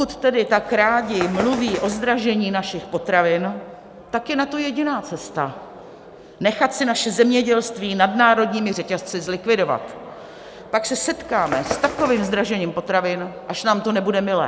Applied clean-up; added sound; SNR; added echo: none; Bird; 11 dB; none.